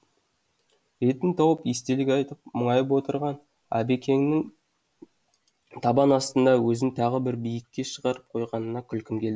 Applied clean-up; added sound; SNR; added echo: none; none; none; none.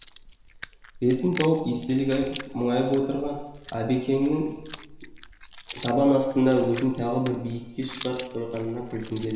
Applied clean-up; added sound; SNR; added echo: none; Chewing, mastication; 14 dB; reverberation time 1.1 s.